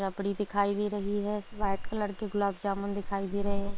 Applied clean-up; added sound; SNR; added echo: neural separator model SepFormer WHAM!.